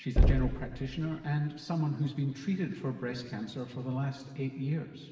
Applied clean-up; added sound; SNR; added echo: none; Knock; -1 dB; reverberation time 2.1 s.